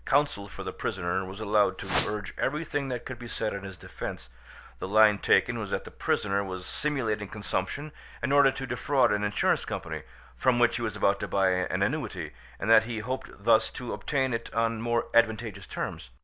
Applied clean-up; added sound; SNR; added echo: none; Whoosh, swoosh, swish; 3 dB; none.